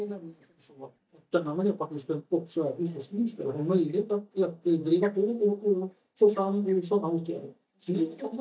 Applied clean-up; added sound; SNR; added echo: neural mask model DeepFilterNet 3.